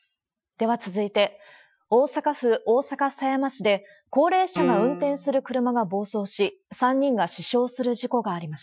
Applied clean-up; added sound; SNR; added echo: classical method Wiener filter.